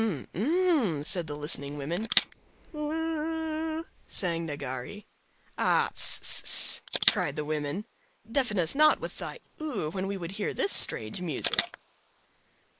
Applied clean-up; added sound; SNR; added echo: neural mask model Resemble Enhance denoiser.